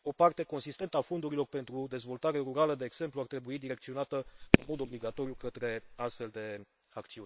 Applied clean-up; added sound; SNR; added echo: neural separator model SepFormer WHAM!.